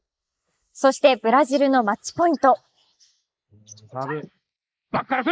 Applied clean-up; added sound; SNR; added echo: neural mask model Resemble Enhance denoiser.